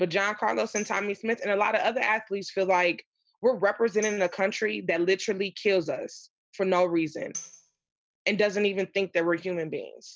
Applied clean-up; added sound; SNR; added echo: none; Tambourine; 18 dB; none.